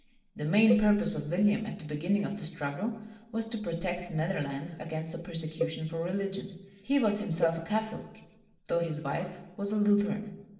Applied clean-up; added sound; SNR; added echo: neural separator model SepFormer DNS4.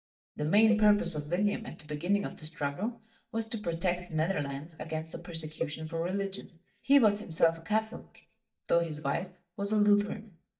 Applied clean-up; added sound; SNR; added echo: neural mask model DeepFilterNet 3.